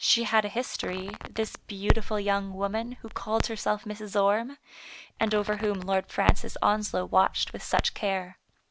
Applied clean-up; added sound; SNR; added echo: none; Crackle; 2 dB; none.